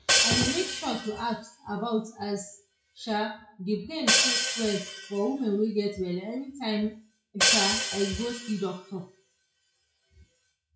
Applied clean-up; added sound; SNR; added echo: classical method WPE with log-MMSE.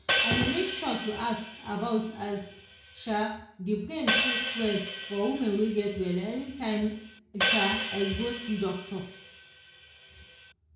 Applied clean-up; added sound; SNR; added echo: none; Hi-hat; -1 dB; reverberation time 0.6 s.